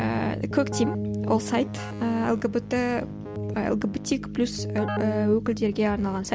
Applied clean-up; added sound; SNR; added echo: none; Keyboard (musical); 6 dB; none.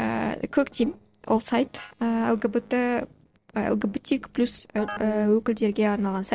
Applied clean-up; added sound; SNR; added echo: neural separator model SepFormer DNS4.